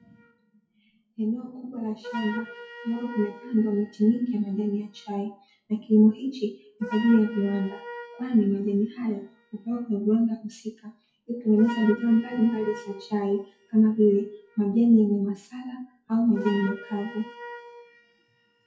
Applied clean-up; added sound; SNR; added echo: classical method WPE with log-MMSE.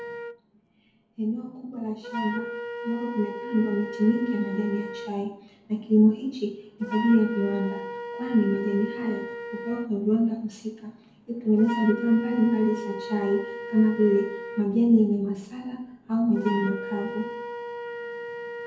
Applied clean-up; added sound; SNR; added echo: none; Wind instrument, woodwind instrument; 11 dB; reverberation time 2.0 s.